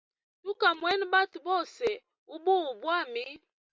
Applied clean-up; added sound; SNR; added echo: none; none; none; none.